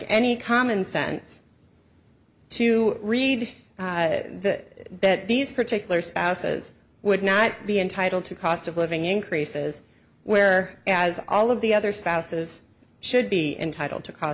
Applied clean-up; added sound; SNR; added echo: none; none; none; none.